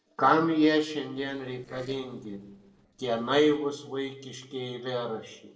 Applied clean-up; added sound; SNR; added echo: neural separator model SepFormer DNS4.